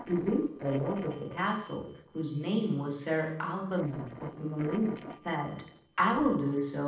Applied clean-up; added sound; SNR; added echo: neural separator model SepFormer DNS4.